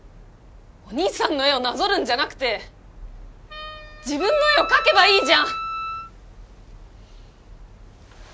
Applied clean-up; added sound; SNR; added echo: none; Wind instrument, woodwind instrument; 7 dB; none.